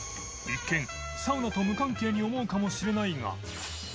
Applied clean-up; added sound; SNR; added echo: none; none; none; none.